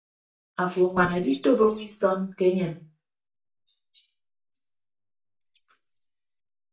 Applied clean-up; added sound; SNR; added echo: neural mask model DeepFilterNet 3.